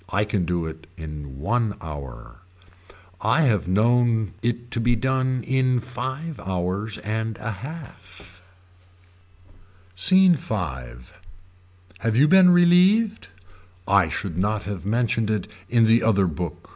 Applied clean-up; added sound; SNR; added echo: none; none; none; none.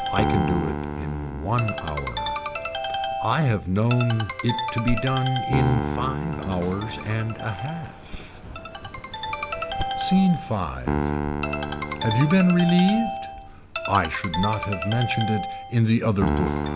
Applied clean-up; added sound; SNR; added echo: none; Piano + Ringtone; 4 dB; none.